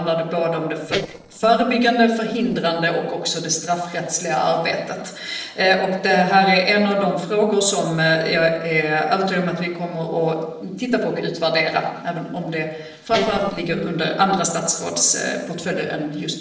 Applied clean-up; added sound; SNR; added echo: neural separator model SepFormer DNS4.